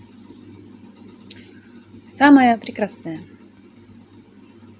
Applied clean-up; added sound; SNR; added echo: none; none; none; none.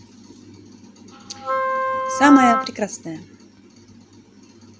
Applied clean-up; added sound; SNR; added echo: none; Wind instrument, woodwind instrument; 0 dB; none.